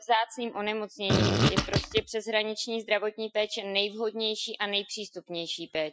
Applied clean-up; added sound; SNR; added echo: classical method Wiener filter.